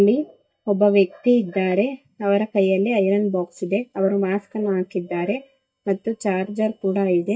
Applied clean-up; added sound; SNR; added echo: neural mask model DeepFilterNet 3.